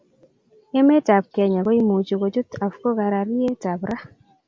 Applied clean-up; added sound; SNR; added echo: none; none; none; none.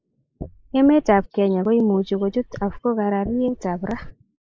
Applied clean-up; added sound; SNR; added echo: neural mask model Resemble Enhance denoiser.